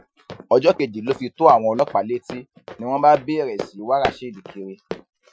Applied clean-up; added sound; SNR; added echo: classical method Wiener filter.